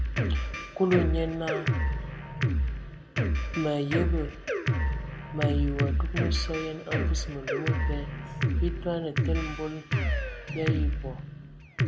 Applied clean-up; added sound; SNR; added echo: none; Drum kit; -5 dB; none.